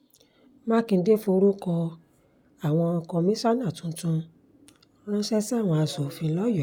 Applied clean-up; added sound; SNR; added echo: none; none; none; none.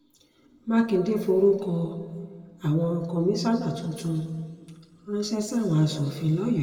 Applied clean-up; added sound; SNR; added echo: none; none; none; reverberation time 1.6 s.